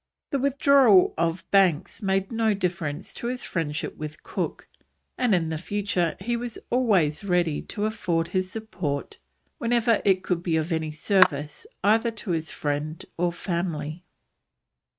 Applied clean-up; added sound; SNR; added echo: neural mask model RNNoise.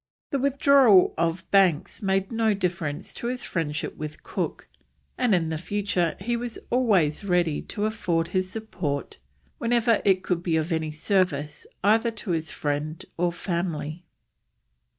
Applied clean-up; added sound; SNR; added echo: neural mask model DeepFilterNet 3.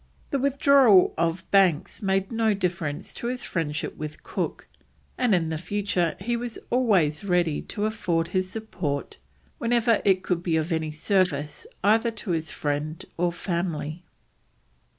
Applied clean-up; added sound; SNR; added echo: neural mask model Resemble Enhance denoiser.